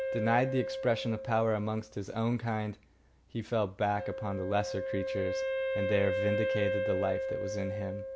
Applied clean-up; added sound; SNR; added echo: none; Wind instrument, woodwind instrument; 3 dB; none.